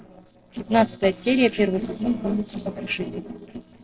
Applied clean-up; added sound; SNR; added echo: neural separator model SepFormer DNS4.